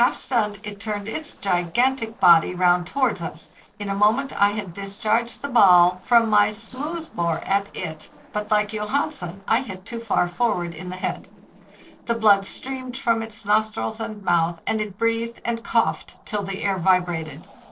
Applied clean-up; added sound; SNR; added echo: neural separator model SepFormer DNS4.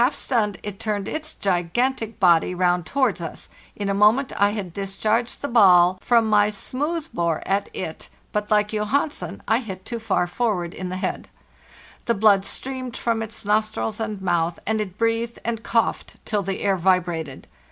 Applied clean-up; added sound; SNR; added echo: none; none; none; none.